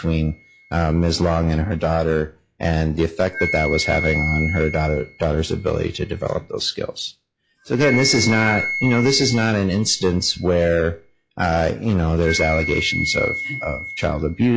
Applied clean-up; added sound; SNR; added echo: classical method log-MMSE.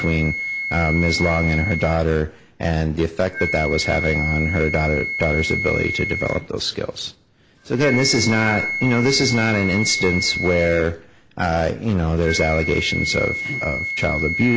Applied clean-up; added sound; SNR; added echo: none; Wind instrument, woodwind instrument; 6 dB; none.